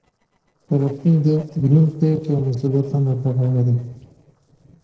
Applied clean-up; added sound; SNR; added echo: neural separator model SepFormer DNS4.